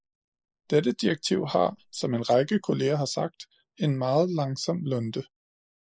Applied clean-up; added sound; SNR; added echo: neural mask model Resemble Enhance denoiser.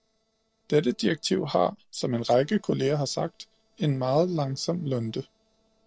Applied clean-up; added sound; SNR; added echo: neural separator model SepFormer DNS4.